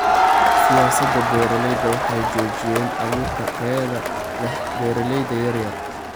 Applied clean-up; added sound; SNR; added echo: none; Crowd; -4 dB; none.